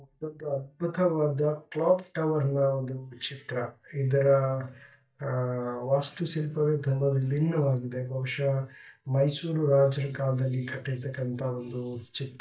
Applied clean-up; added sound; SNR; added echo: neural mask model DeepFilterNet 3.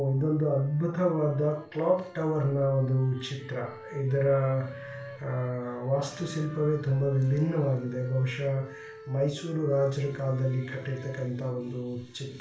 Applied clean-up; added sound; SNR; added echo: none; Wind instrument, woodwind instrument; 19 dB; reverberation time 0.3 s.